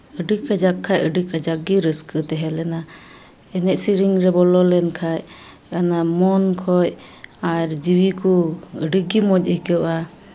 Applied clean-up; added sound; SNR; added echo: none; none; none; none.